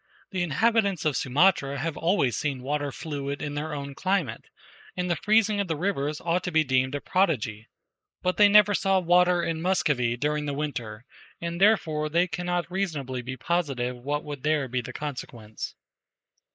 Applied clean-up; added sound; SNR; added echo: neural mask model Resemble Enhance denoiser.